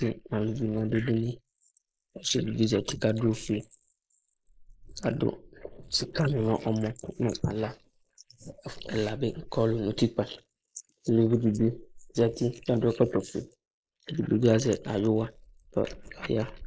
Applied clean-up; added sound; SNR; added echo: neural mask model Resemble Enhance denoiser.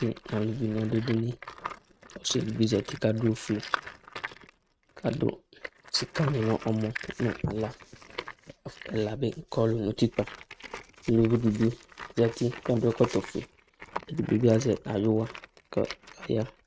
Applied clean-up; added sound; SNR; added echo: neural mask model RNNoise.